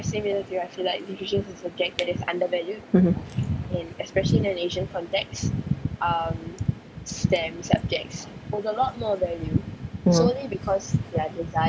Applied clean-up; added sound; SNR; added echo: none; none; none; none.